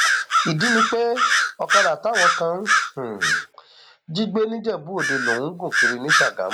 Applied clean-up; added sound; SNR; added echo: none; Bird vocalization, bird call, bird song; -3 dB; none.